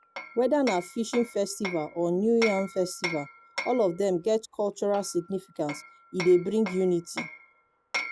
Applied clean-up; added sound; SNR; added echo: none; Hammer; 12 dB; none.